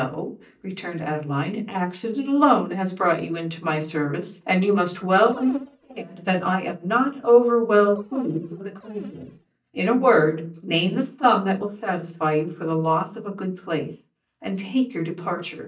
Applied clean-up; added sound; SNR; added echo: neural mask model DeepFilterNet 3.